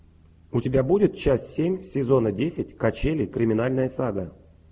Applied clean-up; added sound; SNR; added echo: none; none; none; none.